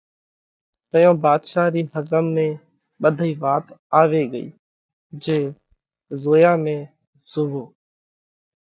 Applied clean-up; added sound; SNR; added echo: neural mask model DeepFilterNet 3.